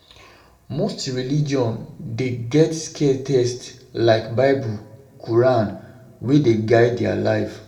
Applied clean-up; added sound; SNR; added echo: none; none; none; reverberation time 0.5 s.